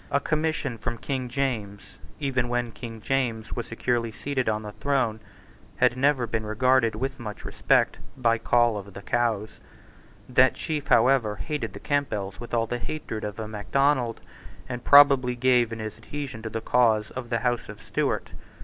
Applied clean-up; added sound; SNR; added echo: none; none; none; none.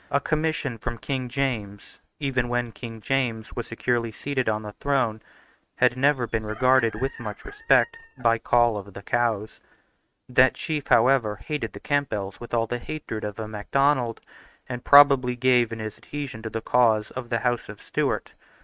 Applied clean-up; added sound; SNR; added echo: neural mask model RNNoise.